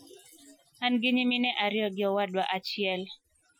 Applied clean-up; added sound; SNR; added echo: classical method Wiener filter.